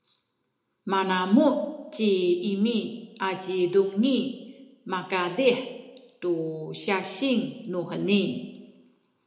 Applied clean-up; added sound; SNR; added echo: none; none; none; reverberation time 0.7 s.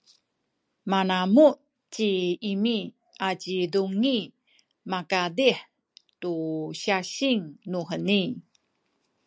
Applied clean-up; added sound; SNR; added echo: none; none; none; none.